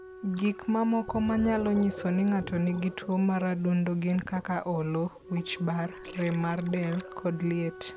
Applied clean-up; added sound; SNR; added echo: none; Gurgling + Wind instrument, woodwind instrument; 14 dB; none.